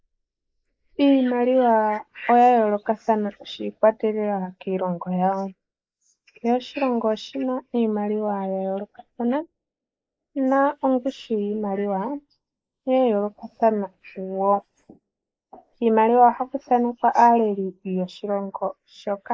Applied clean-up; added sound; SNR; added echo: neural mask model Resemble Enhance denoiser.